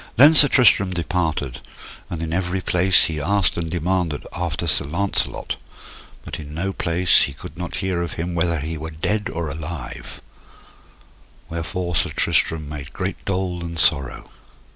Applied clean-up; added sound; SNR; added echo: none; none; none; none.